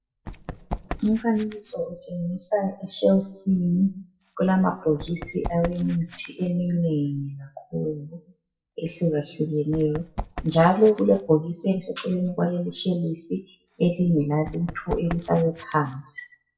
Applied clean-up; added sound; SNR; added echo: classical method WPE with log-MMSE.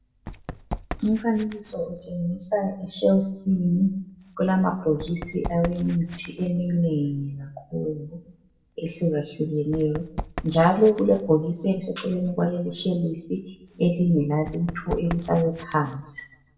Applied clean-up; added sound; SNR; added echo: none; Run; 16 dB; reverberation time 0.6 s.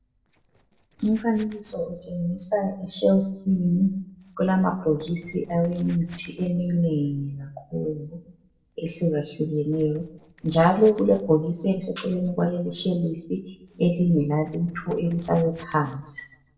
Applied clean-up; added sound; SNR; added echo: neural separator model SepFormer DNS4.